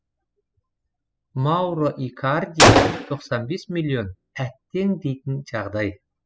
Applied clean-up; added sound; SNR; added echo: classical method spectral subtraction.